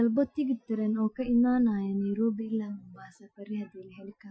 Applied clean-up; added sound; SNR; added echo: classical method Wiener filter.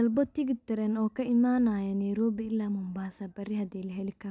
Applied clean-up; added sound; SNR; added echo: none; none; none; none.